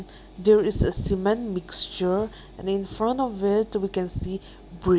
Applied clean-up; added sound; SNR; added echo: none; none; none; none.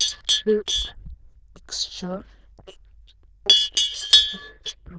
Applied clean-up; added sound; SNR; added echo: neural diffusion model UNIVERSE++.